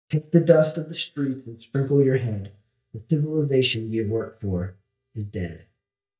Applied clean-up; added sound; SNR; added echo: neural mask model DeepFilterNet 3.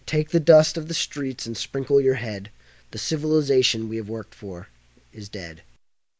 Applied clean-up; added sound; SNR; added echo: none; none; none; none.